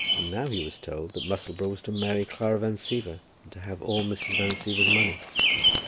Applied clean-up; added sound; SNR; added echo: none; Bird vocalization, bird call, bird song; -1 dB; none.